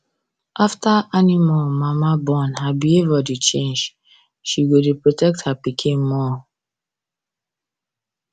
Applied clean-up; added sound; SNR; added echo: none; none; none; none.